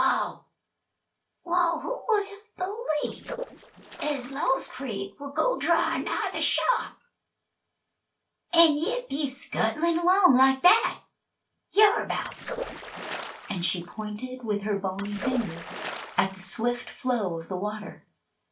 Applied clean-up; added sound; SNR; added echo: neural separator model SepFormer DNS4.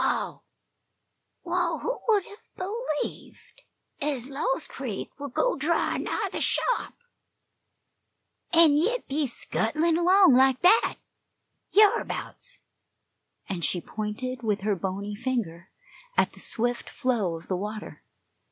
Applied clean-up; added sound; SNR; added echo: none; none; none; none.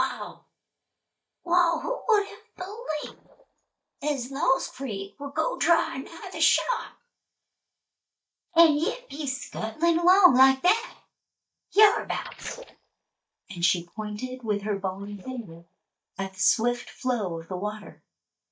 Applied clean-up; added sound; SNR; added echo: neural mask model DeepFilterNet 3.